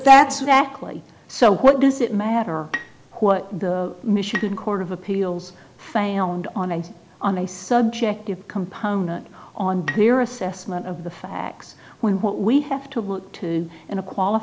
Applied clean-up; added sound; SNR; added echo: none; Bowed string instrument; 15 dB; none.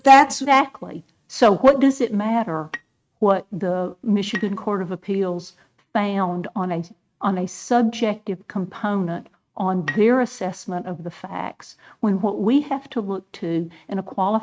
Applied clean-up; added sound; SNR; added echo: neural mask model RNNoise.